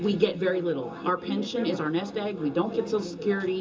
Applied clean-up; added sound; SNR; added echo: none; none; none; reverberation time 0.2 s.